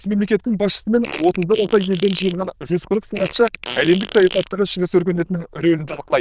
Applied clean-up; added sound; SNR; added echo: neural diffusion model UNIVERSE++.